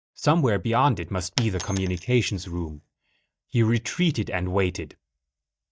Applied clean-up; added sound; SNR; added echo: neural mask model DeepFilterNet 3.